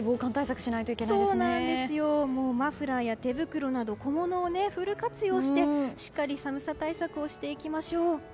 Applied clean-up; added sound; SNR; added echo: none; none; none; none.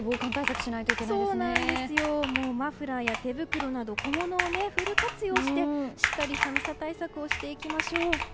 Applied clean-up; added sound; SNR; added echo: none; Computer keyboard; 2 dB; none.